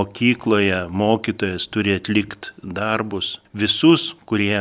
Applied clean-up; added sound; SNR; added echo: none; none; none; none.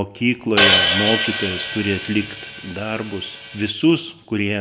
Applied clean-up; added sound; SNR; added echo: none; Hi-hat; 0 dB; reverberation time 1.2 s.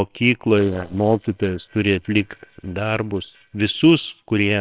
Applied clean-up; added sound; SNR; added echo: neural separator model SepFormer WHAMR!.